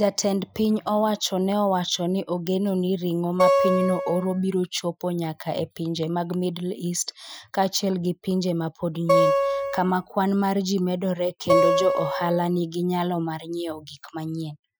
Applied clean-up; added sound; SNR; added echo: classical method Wiener filter.